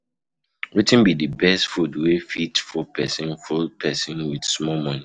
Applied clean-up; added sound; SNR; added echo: none; none; none; none.